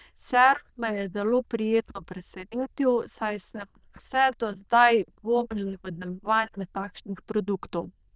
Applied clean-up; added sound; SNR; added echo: neural diffusion model UNIVERSE++.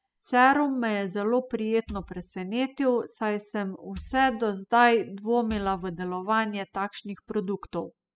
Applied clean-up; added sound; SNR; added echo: classical method spectral subtraction.